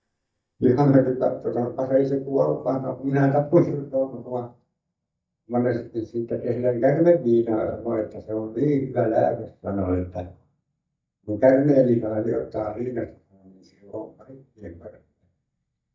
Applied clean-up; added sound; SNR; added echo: neural mask model DeepFilterNet 3.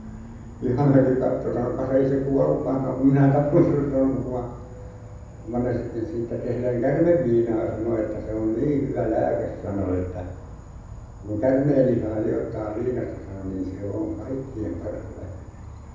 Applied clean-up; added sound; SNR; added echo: none; Insect / Frog; 15 dB; reverberation time 0.9 s.